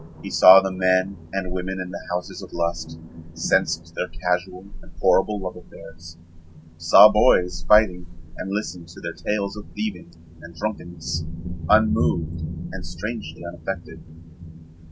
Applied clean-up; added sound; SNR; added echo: none; Thunder; 12 dB; none.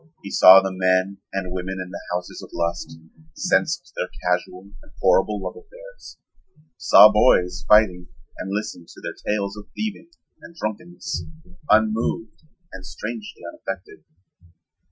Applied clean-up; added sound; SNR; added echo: classical method Wiener filter.